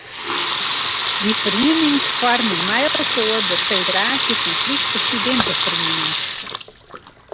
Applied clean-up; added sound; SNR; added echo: none; Sink (filling or washing) / Water tap, faucet / Liquid; -3 dB; none.